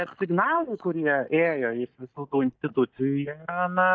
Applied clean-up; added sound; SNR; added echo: neural mask model DeepFilterNet 3.